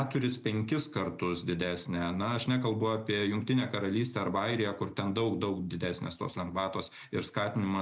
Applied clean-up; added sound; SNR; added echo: none; none; none; none.